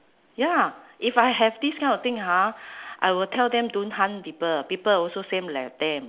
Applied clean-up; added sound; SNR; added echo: none; none; none; none.